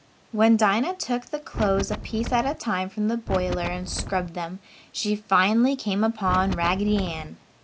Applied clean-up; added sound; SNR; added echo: none; Wind; 7 dB; none.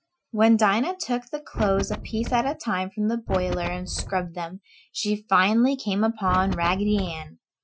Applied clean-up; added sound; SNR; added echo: classical method Wiener filter.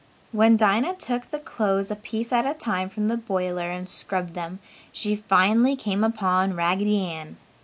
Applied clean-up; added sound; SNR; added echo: none; none; none; none.